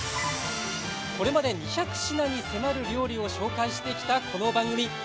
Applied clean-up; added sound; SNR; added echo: none; none; none; none.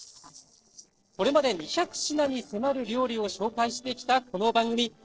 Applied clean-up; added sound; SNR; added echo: neural separator model SepFormer DNS4.